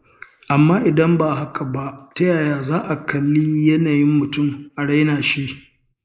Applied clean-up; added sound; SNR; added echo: neural mask model Resemble Enhance denoiser.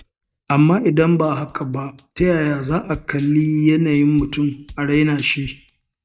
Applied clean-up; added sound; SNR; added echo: neural mask model DeepFilterNet 3.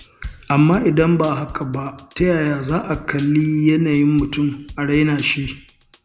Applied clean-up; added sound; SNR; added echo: none; Drum kit; 20 dB; none.